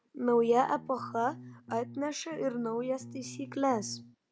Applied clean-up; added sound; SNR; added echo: none; Bass guitar; 16 dB; none.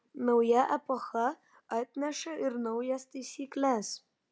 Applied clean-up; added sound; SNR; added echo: none; none; none; none.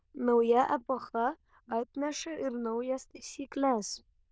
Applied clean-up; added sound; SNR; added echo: neural diffusion model UNIVERSE++.